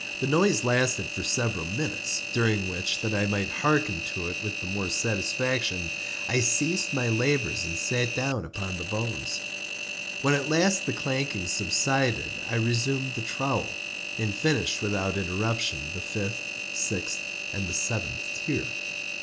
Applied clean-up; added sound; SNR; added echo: none; Engine; 5 dB; none.